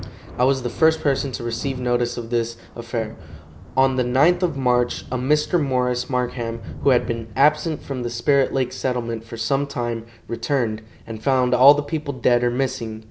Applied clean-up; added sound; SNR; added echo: none; Thunder; 16 dB; none.